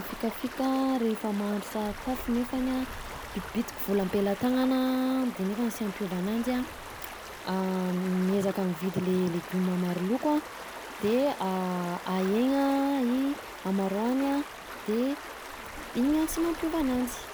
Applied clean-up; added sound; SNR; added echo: none; Stream; 12 dB; none.